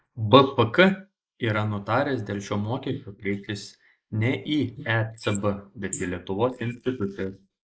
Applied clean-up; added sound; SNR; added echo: neural mask model Resemble Enhance denoiser.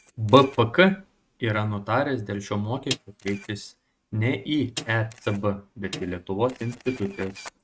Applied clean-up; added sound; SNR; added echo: neural mask model RNNoise.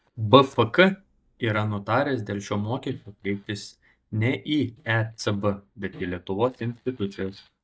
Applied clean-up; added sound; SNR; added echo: neural mask model DeepFilterNet 3.